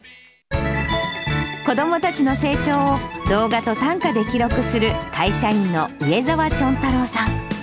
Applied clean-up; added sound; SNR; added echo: none; Rattle (instrument); 10 dB; none.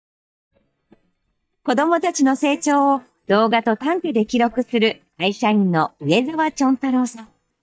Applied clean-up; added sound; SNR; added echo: neural mask model DeepFilterNet 3.